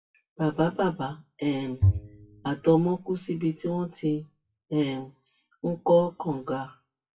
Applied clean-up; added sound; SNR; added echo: classical method WPE with log-MMSE.